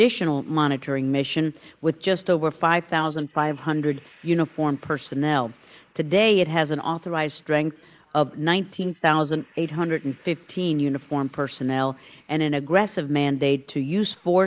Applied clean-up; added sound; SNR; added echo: neural mask model Resemble Enhance denoiser.